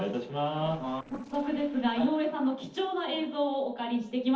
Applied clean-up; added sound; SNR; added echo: neural separator model SepFormer DNS4.